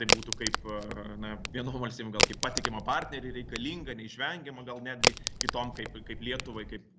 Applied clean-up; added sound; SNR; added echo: none; Crack; -5 dB; none.